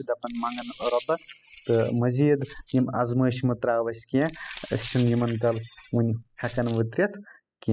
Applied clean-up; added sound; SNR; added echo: classical method spectral subtraction.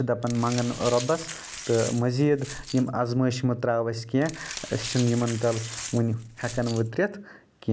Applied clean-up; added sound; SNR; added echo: none; Glass; 13 dB; none.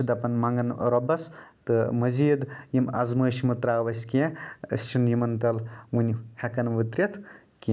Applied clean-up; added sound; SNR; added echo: none; none; none; none.